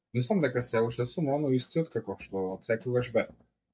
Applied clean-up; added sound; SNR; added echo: neural mask model DeepFilterNet 3.